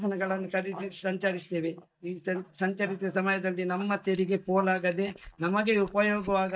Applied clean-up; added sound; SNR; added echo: neural mask model DeepFilterNet 3.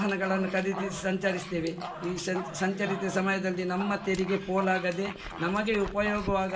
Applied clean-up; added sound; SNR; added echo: none; Dog; 12 dB; reverberation time 0.2 s.